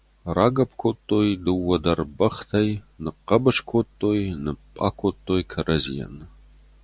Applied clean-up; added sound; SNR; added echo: none; none; none; none.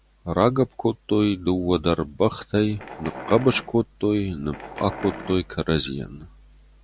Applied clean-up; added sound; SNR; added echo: none; Wild animals; 14 dB; none.